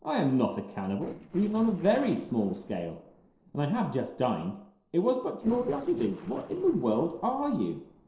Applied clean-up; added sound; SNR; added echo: neural separator model SepFormer DNS4.